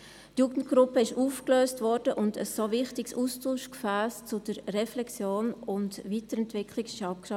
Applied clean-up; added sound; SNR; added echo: none; none; none; none.